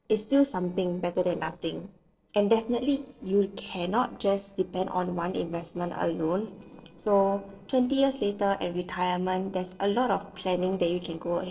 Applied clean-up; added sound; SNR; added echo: neural separator model SepFormer DNS4.